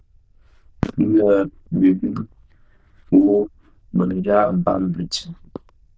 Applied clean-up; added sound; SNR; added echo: neural diffusion model UNIVERSE++.